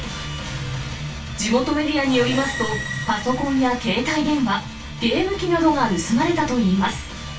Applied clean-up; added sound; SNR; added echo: none; none; none; reverberation time 0.2 s.